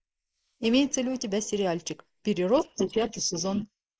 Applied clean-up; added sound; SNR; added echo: neural mask model Resemble Enhance denoiser.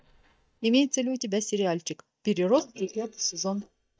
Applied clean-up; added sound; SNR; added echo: neural mask model DeepFilterNet 3.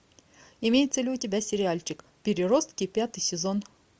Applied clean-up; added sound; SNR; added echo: none; none; none; none.